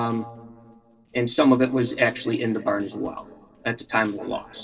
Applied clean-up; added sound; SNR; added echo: neural separator model SepFormer DNS4.